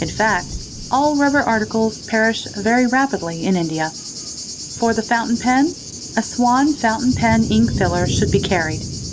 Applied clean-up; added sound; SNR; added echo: none; Thunder / Cricket; 8 dB; none.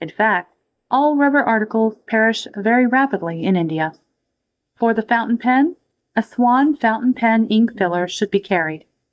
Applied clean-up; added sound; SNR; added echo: neural mask model DeepFilterNet 3.